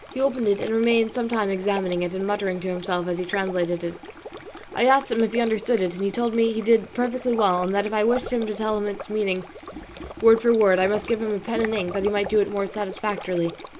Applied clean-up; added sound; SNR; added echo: none; Stream; 15 dB; none.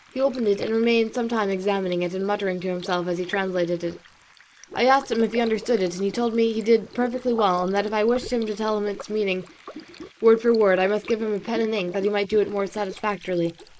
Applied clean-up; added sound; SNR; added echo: neural mask model Resemble Enhance denoiser.